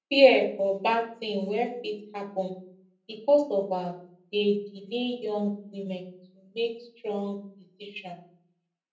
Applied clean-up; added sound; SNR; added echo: none; none; none; reverberation time 0.6 s.